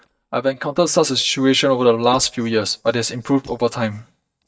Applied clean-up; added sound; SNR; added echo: neural mask model DeepFilterNet 3.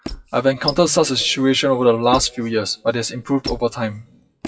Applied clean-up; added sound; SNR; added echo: classical method WPE with log-MMSE.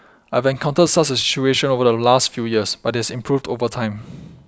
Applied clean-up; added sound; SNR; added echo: none; none; none; none.